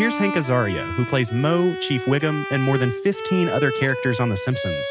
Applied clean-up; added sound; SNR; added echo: none; Bowed string instrument; 7 dB; none.